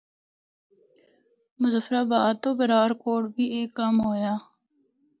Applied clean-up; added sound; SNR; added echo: none; none; none; none.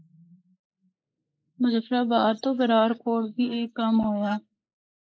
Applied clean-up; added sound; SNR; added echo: neural mask model Resemble Enhance denoiser.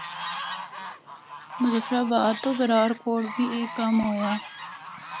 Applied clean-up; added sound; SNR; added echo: none; Fowl; 10 dB; none.